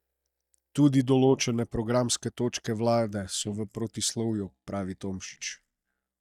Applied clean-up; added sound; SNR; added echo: neural mask model DeepFilterNet 3.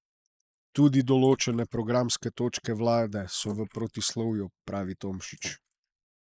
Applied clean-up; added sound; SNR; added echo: neural mask model Resemble Enhance denoiser.